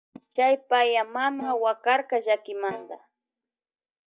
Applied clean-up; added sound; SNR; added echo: neural mask model DeepFilterNet 3.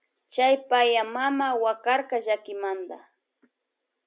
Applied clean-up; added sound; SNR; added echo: none; none; none; none.